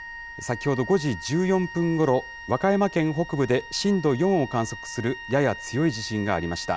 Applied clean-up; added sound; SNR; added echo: none; Wind instrument, woodwind instrument; 14 dB; none.